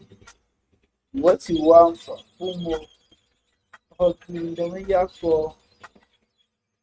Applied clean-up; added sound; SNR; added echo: neural mask model RNNoise.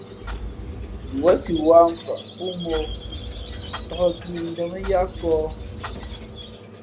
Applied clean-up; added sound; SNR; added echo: none; Squeak + Clock; 10 dB; none.